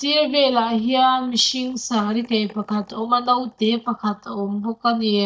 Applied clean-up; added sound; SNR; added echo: neural mask model DeepFilterNet 3.